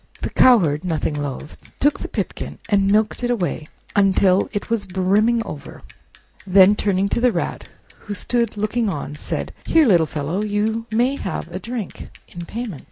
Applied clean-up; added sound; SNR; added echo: none; Bicycle; 18 dB; none.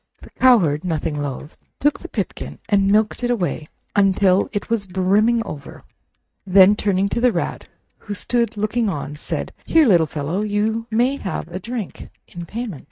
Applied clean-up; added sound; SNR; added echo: neural mask model RNNoise.